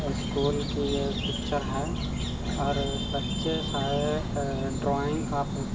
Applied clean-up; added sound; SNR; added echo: none; Insect; 0 dB; reverberation time 1.7 s.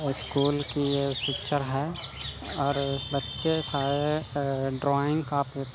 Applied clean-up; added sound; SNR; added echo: none; none; none; none.